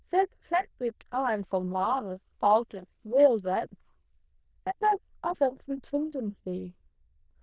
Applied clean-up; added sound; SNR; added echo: neural diffusion model UNIVERSE++.